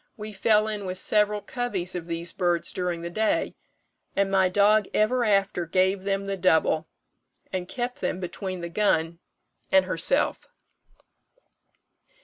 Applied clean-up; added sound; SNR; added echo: none; none; none; none.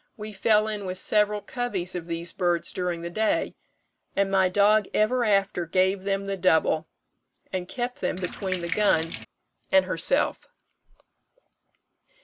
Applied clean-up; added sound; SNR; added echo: none; Sink (filling or washing); 9 dB; none.